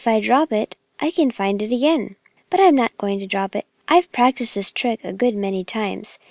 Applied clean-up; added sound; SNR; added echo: none; none; none; none.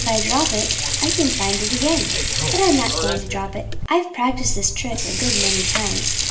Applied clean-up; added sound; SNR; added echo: none; Sink (filling or washing) / Water; -1 dB; reverberation time 1.4 s.